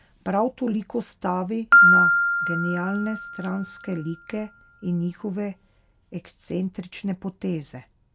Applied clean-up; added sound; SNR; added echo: none; Piano; -3 dB; none.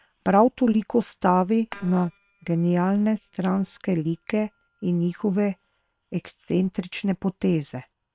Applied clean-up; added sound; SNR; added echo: neural separator model SepFormer WHAM!.